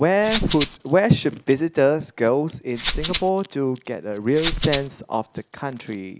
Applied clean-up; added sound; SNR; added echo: none; Rattle (instrument); 4 dB; none.